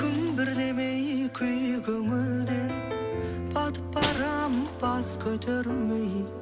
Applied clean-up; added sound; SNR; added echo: none; Shatter; 13 dB; none.